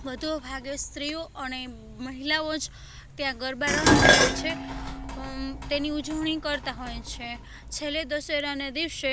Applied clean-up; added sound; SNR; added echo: none; Dishes, pots, and pans; -2 dB; none.